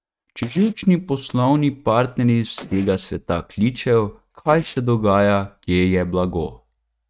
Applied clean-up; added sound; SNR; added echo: neural mask model RNNoise.